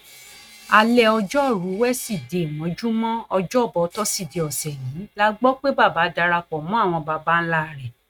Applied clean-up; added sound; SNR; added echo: neural mask model RNNoise.